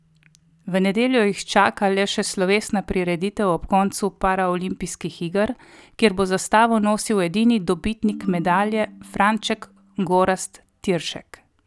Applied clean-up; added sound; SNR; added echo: none; Ringtone; 17 dB; none.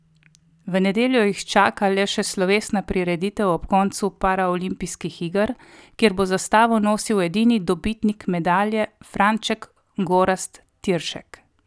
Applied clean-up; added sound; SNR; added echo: none; none; none; none.